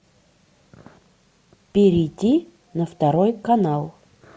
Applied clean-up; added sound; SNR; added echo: none; none; none; none.